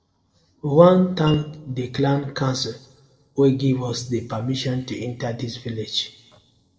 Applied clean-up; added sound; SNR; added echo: neural separator model SepFormer DNS4.